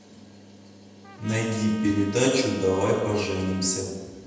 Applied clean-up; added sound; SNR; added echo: none; Trumpet; 17 dB; reverberation time 1.1 s.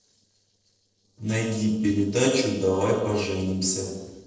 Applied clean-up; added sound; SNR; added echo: neural separator model SepFormer DNS4.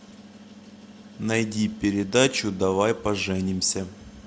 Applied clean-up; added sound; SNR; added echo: none; none; none; none.